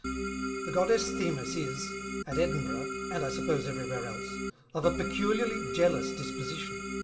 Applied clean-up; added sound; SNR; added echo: none; Organ; 2 dB; reverberation time 2.2 s.